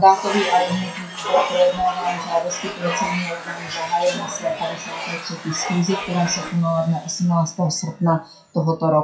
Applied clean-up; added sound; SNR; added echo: classical method WPE with log-MMSE.